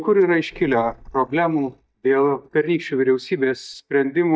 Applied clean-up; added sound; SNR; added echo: neural mask model DeepFilterNet 3.